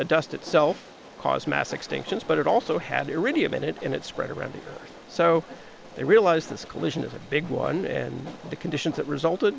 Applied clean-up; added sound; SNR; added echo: none; Train; 18 dB; none.